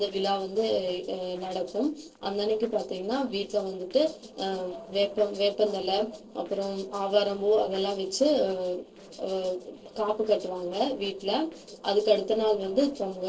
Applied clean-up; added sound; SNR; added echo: neural separator model SepFormer DNS4.